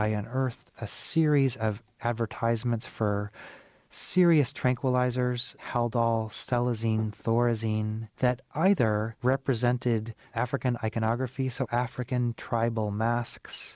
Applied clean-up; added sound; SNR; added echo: none; none; none; none.